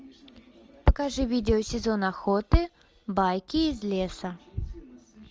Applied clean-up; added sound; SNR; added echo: none; none; none; none.